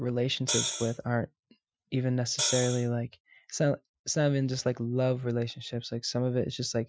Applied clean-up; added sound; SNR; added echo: classical method Wiener filter.